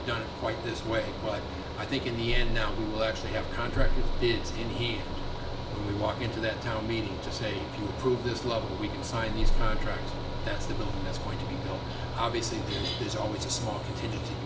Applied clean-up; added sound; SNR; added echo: none; Mechanical fan; 7 dB; reverberation time 1.3 s.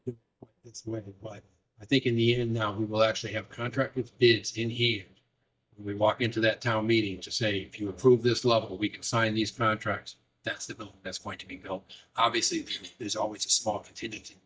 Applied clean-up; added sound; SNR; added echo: neural mask model DeepFilterNet 3.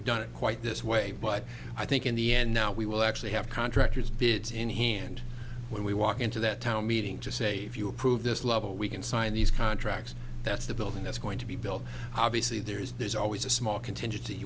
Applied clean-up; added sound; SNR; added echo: none; none; none; none.